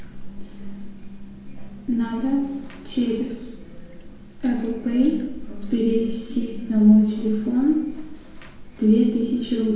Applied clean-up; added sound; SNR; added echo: none; Chewing, mastication; 12 dB; reverberation time 1.0 s.